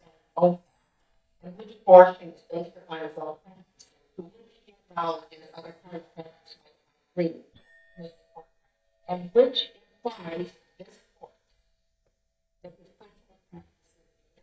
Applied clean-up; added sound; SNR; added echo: neural mask model DeepFilterNet 3.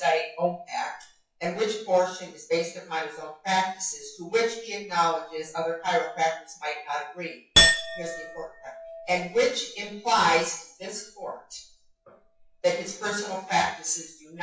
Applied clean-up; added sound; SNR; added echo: classical method WPE with log-MMSE.